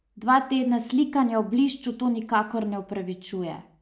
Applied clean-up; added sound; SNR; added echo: none; none; none; none.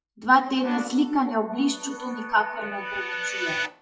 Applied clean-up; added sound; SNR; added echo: classical method WPE with log-MMSE.